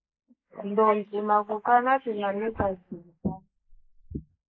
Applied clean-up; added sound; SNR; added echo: neural mask model Resemble Enhance denoiser.